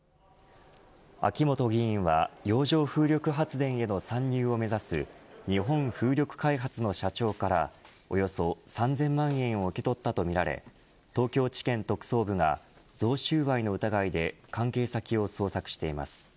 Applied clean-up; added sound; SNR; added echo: none; none; none; none.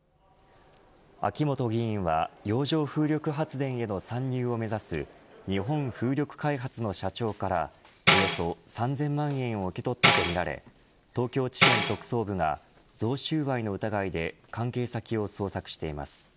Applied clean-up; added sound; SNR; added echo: none; Tambourine; -1 dB; none.